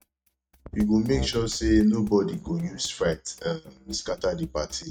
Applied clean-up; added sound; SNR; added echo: neural mask model RNNoise.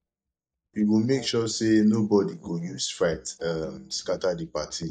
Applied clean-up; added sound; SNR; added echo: neural mask model DeepFilterNet 3.